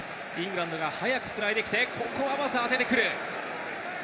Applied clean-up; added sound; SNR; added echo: none; none; none; reverberation time 1.3 s.